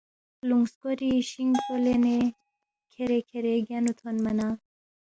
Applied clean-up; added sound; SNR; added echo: none; Bell; 13 dB; none.